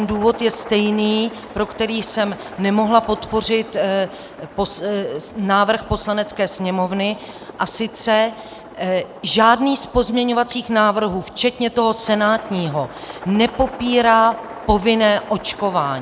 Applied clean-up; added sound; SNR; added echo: none; Aircraft; 18 dB; none.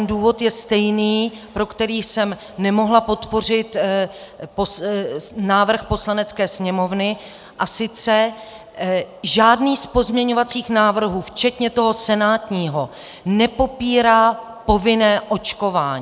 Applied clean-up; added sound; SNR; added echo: none; none; none; none.